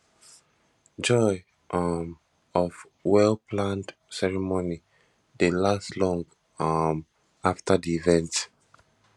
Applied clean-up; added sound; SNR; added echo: none; none; none; none.